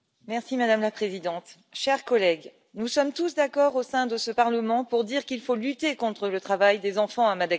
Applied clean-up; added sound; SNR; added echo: none; none; none; none.